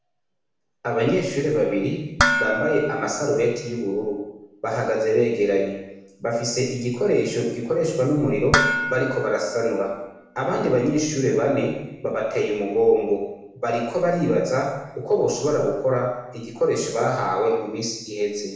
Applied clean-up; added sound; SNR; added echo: none; Dishes, pots, and pans; 3 dB; reverberation time 0.9 s.